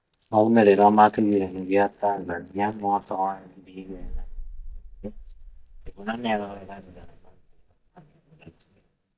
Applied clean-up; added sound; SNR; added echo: neural mask model DeepFilterNet 3.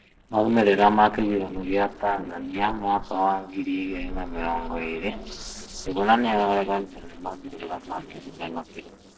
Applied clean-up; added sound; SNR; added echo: neural separator model SepFormer DNS4.